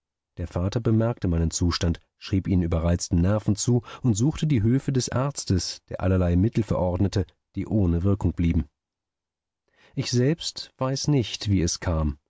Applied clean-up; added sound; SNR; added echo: none; none; none; none.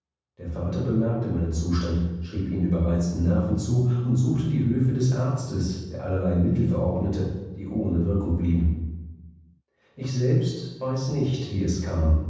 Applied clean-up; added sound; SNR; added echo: none; none; none; reverberation time 1.1 s.